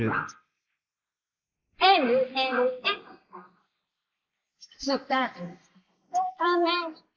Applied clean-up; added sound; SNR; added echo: neural mask model Resemble Enhance denoiser.